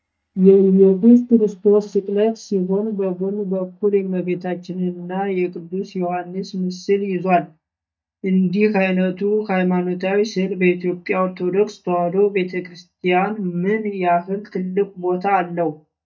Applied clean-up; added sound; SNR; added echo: neural mask model DeepFilterNet 3.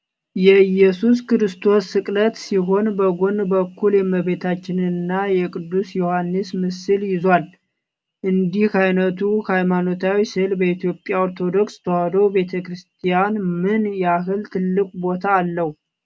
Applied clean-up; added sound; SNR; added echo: none; none; none; none.